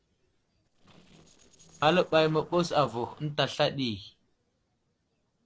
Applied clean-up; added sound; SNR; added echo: neural separator model SepFormer DNS4.